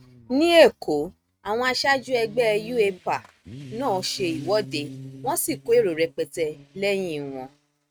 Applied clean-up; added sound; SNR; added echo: neural mask model RNNoise.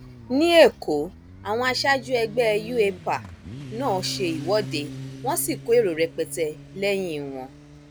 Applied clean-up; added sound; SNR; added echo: none; Motorcycle; 15 dB; none.